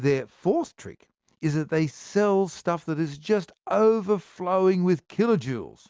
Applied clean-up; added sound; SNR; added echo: none; none; none; none.